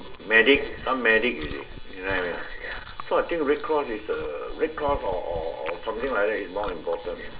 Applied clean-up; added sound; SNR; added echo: none; Chewing, mastication; 14 dB; reverberation time 0.2 s.